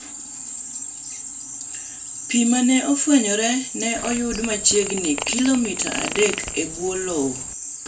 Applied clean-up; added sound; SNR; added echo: none; Fart; 12 dB; reverberation time 0.2 s.